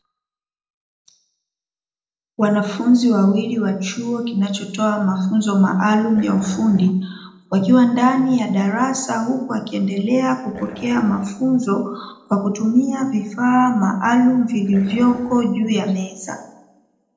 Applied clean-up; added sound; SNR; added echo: neural separator model SepFormer DNS4.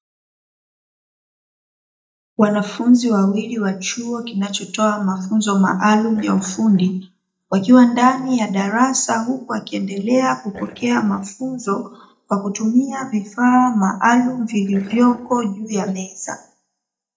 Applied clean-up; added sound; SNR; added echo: neural mask model DeepFilterNet 3.